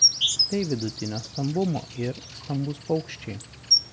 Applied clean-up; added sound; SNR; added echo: none; Insect; -3 dB; none.